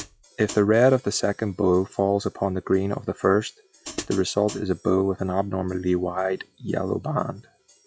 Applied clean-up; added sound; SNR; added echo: classical method log-MMSE.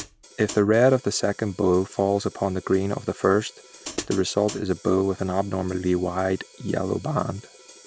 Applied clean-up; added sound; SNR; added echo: none; Hi-hat; 19 dB; none.